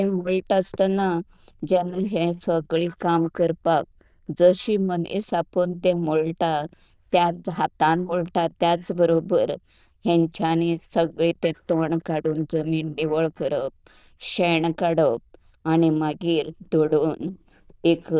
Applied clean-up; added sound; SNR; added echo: neural diffusion model UNIVERSE++.